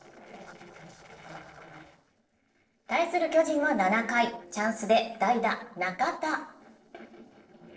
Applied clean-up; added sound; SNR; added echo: neural separator model SepFormer DNS4.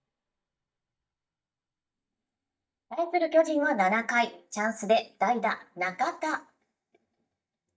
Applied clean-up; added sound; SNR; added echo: neural mask model DeepFilterNet 3.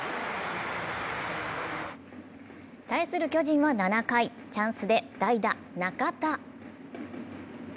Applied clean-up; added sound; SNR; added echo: none; none; none; none.